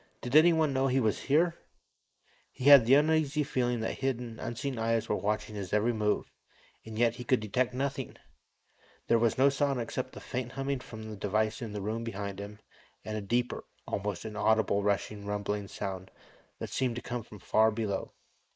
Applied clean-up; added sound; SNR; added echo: neural mask model Resemble Enhance denoiser.